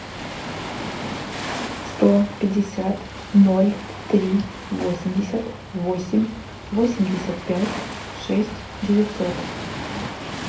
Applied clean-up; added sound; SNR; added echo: none; Waves, surf; 10 dB; reverberation time 0.3 s.